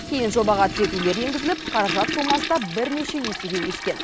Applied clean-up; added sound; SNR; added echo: none; Toilet flush; 5 dB; none.